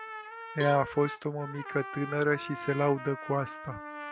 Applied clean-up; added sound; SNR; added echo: none; Trumpet + Cowbell; 10 dB; none.